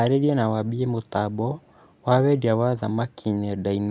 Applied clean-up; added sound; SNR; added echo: none; none; none; none.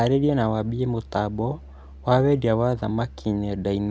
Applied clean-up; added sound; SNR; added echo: none; Musical instrument; 20 dB; none.